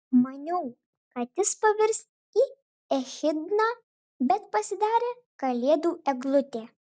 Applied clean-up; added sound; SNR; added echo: none; none; none; none.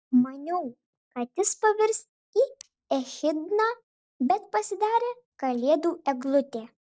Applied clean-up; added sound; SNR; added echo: neural separator model SepFormer DNS4.